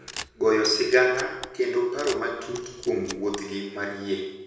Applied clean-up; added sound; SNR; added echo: none; Camera; 15 dB; reverberation time 0.9 s.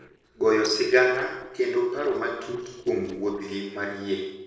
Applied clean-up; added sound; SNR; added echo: neural separator model SepFormer DNS4.